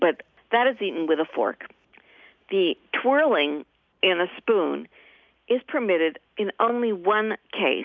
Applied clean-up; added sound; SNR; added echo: none; none; none; none.